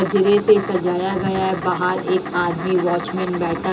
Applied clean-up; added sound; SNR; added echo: none; Insect; 13 dB; reverberation time 0.2 s.